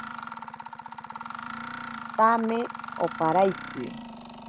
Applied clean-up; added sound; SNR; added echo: none; Mechanisms; 9 dB; none.